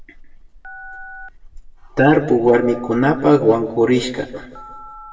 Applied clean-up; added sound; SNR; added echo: none; Telephone; 19 dB; reverberation time 1.1 s.